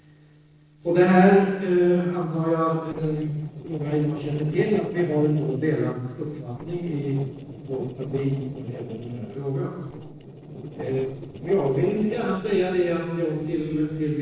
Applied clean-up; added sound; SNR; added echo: neural separator model SepFormer DNS4.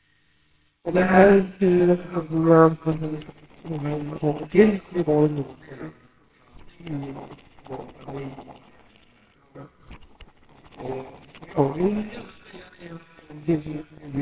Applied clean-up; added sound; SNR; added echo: neural separator model SepFormer WHAMR!.